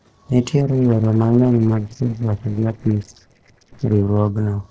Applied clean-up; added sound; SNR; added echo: neural separator model SepFormer DNS4.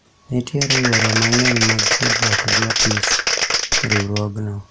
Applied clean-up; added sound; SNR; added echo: none; Applause; -4 dB; none.